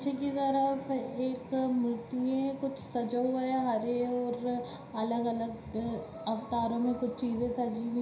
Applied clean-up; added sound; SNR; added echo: none; none; none; reverberation time 0.5 s.